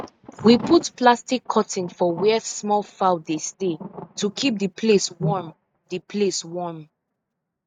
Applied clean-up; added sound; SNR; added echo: neural mask model RNNoise.